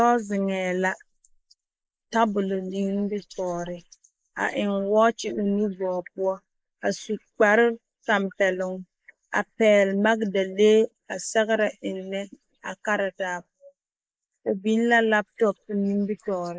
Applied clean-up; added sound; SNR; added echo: neural mask model Resemble Enhance denoiser.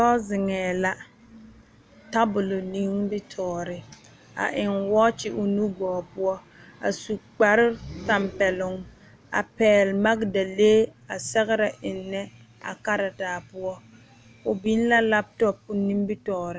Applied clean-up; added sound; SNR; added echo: none; none; none; none.